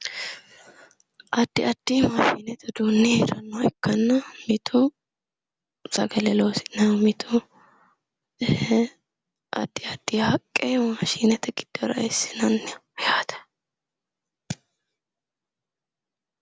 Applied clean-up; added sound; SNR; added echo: none; none; none; none.